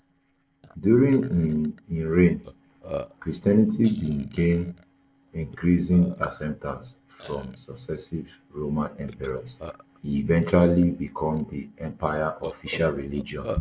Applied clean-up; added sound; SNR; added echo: neural separator model SepFormer DNS4.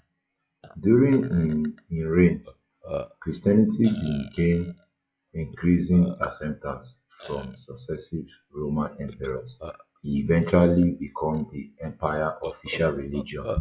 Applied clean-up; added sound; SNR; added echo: classical method log-MMSE.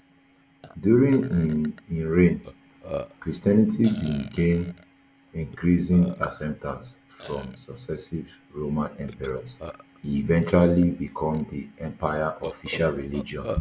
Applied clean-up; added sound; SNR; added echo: none; Burping, eructation; 18 dB; none.